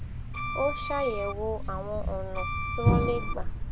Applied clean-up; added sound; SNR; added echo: none; Bowed string instrument + Thump, thud; -3 dB; none.